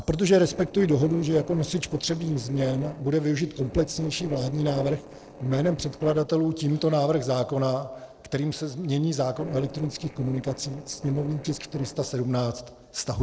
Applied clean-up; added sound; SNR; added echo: neural separator model SepFormer DNS4.